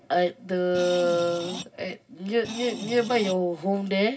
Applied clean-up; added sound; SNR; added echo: none; Screech; 12 dB; reverberation time 0.4 s.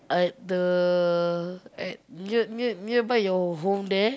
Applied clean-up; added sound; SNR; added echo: none; none; none; none.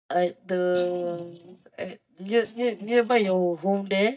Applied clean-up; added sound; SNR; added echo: neural mask model DeepFilterNet 3.